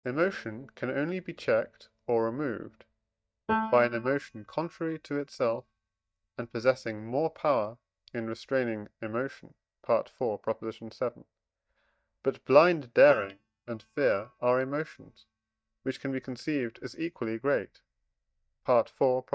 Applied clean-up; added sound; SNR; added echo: neural mask model DeepFilterNet 3.